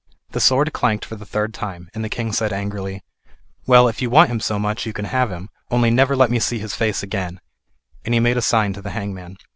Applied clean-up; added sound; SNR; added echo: none; none; none; none.